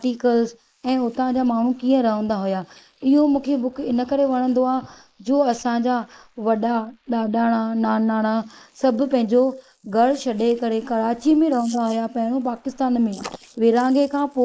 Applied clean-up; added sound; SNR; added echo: neural mask model Resemble Enhance denoiser.